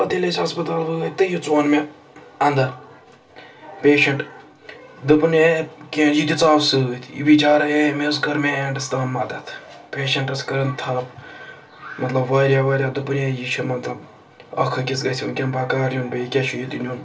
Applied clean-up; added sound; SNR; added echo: none; none; none; reverberation time 0.2 s.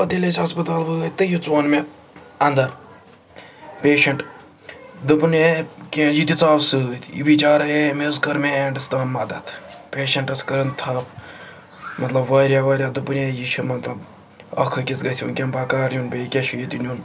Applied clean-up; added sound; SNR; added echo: none; none; none; none.